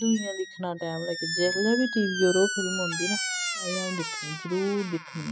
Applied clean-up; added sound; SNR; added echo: classical method spectral subtraction.